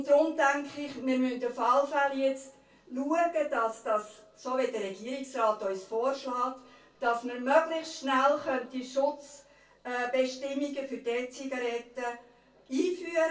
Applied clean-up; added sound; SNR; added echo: none; none; none; reverberation time 0.2 s.